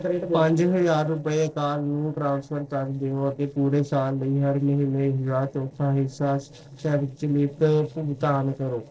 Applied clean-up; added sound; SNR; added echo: neural separator model SepFormer DNS4.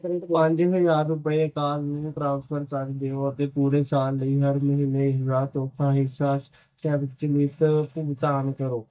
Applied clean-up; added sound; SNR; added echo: neural mask model DeepFilterNet 3.